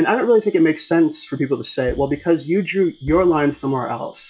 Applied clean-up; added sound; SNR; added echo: classical method log-MMSE.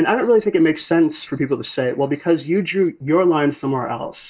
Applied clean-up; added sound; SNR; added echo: neural mask model Resemble Enhance denoiser.